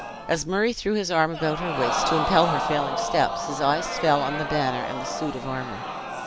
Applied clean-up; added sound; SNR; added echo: none; Crowd; 3 dB; none.